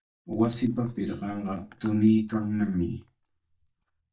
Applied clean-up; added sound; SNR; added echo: neural mask model DeepFilterNet 3.